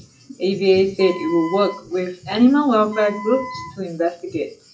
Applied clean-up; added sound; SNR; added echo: classical method log-MMSE.